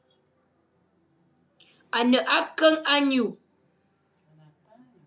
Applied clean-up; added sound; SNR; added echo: none; none; none; none.